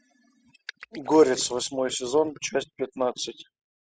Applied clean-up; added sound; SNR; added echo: classical method spectral subtraction.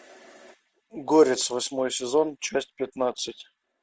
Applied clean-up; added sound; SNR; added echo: none; none; none; none.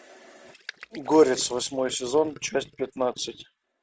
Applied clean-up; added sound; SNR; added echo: none; Gurgling; 19 dB; none.